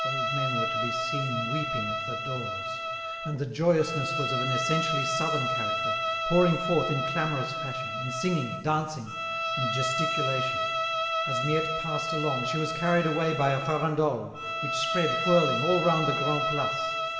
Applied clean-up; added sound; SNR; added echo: none; Bowed string instrument; 0 dB; reverberation time 1.7 s.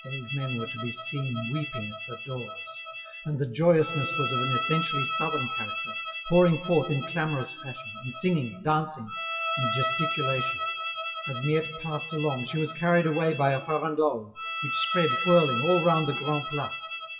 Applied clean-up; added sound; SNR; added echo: classical method WPE with log-MMSE.